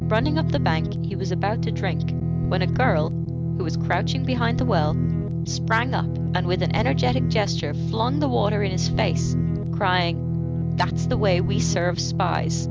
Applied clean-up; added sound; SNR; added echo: none; Guitar; -3 dB; none.